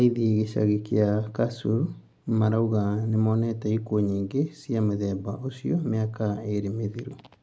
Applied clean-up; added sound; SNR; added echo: none; none; none; none.